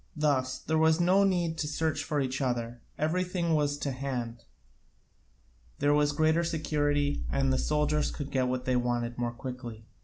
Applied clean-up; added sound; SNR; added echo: none; none; none; none.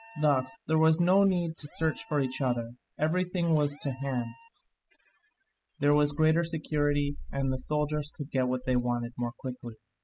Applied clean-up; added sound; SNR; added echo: classical method spectral subtraction.